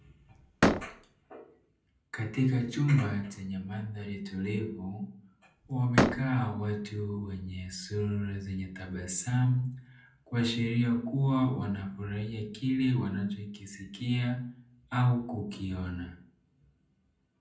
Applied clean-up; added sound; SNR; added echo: none; Slam; -1 dB; reverberation time 0.6 s.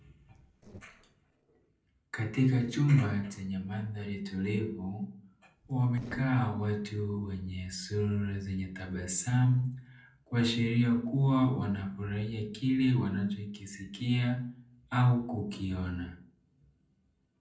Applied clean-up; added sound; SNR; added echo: neural separator model SepFormer DNS4.